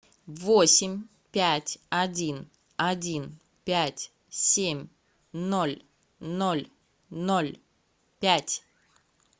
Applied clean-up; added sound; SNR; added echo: none; none; none; none.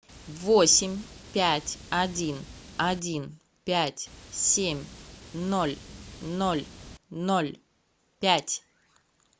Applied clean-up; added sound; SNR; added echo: none; Water; 17 dB; none.